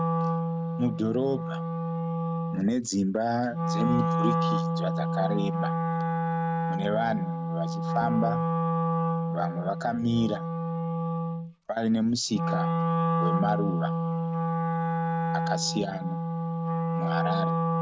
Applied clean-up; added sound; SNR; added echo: neural mask model RNNoise.